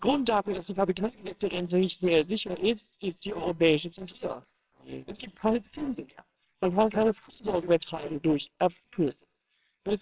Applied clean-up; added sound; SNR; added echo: neural separator model SepFormer WHAMR!.